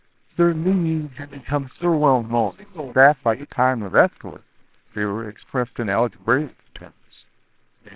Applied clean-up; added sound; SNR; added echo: neural separator model SepFormer WHAMR!.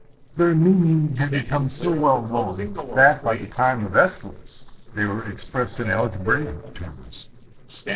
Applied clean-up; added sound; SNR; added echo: neural separator model SepFormer DNS4.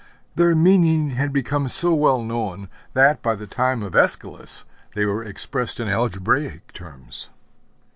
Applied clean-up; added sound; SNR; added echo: none; none; none; none.